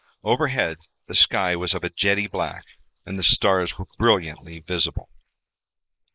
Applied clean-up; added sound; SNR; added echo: neural mask model Resemble Enhance denoiser.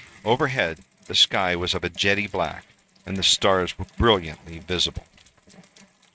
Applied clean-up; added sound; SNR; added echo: neural mask model RNNoise.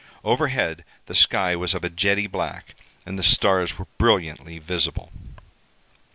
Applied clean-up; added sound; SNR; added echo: none; none; none; none.